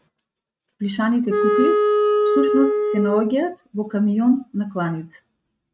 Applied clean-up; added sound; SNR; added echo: neural mask model RNNoise.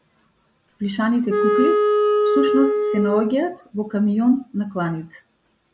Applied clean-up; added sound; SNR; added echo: none; Wind instrument, woodwind instrument; -3 dB; none.